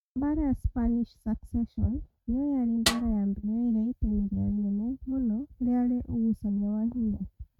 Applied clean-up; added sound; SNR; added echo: neural mask model RNNoise.